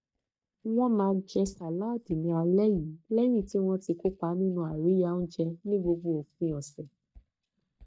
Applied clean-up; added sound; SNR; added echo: neural mask model DeepFilterNet 3.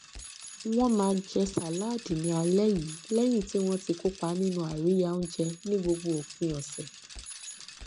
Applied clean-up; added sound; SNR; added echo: none; Bicycle; 15 dB; none.